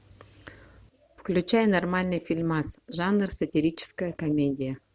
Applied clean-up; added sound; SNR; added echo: none; none; none; none.